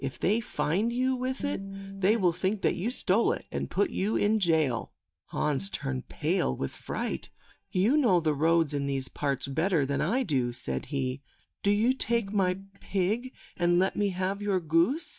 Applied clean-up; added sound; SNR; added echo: neural mask model DeepFilterNet 3.